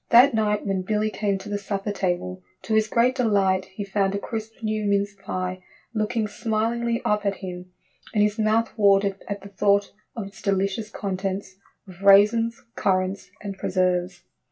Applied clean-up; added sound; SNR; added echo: none; none; none; reverberation time 0.2 s.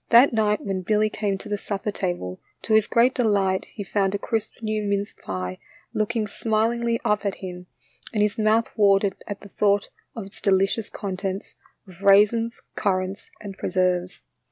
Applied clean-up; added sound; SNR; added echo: none; none; none; none.